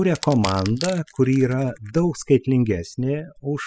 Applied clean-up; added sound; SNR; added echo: classical method spectral subtraction.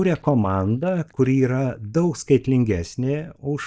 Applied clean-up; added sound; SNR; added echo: neural mask model DeepFilterNet 3.